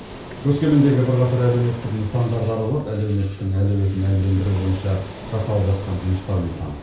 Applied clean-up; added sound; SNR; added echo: none; Waves, surf; 15 dB; reverberation time 0.5 s.